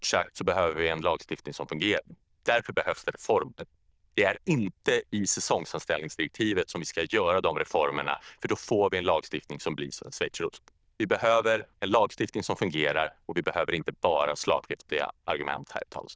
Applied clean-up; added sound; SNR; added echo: neural diffusion model UNIVERSE++.